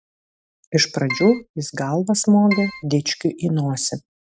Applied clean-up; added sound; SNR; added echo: neural mask model RNNoise.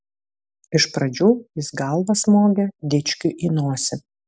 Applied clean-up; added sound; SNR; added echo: none; none; none; none.